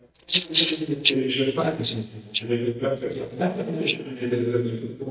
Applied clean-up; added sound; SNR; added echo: neural mask model DeepFilterNet 3.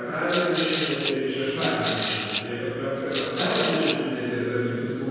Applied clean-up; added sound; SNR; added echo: none; Rattle / Rattle (instrument); 6 dB; reverberation time 2.2 s.